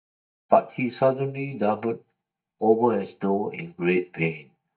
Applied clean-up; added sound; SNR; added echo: neural mask model DeepFilterNet 3.